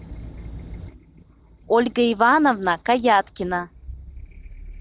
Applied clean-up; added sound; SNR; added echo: none; none; none; none.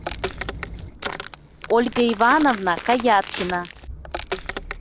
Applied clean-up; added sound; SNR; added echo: none; Walk, footsteps; 10 dB; none.